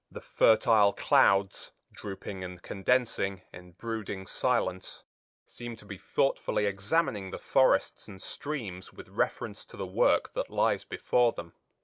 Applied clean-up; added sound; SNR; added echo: none; none; none; none.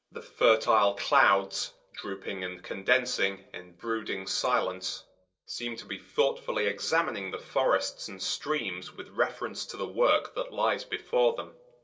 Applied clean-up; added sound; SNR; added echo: none; none; none; reverberation time 0.2 s.